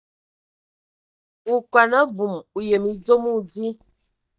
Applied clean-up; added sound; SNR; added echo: neural mask model DeepFilterNet 3.